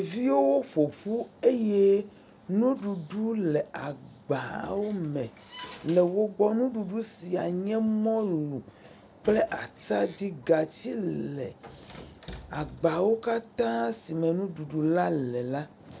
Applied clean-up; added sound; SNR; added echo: none; none; none; none.